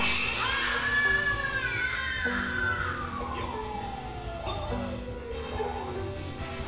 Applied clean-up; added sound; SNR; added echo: none; Piano; 11 dB; reverberation time 1.2 s.